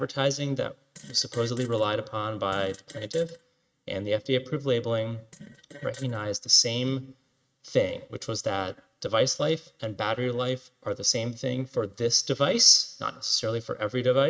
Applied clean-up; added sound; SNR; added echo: neural mask model RNNoise.